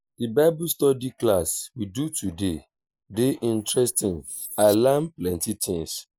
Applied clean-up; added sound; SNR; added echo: neural mask model Resemble Enhance denoiser.